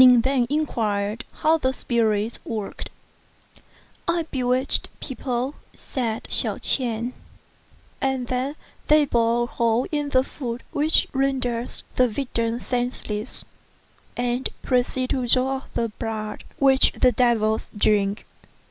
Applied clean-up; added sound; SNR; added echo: none; none; none; none.